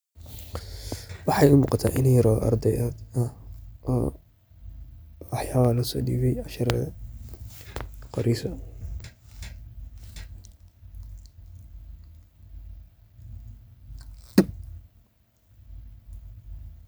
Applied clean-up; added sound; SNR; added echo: none; none; none; none.